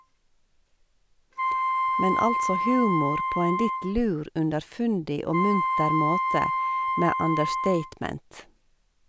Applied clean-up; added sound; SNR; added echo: none; Wind instrument, woodwind instrument; 0 dB; none.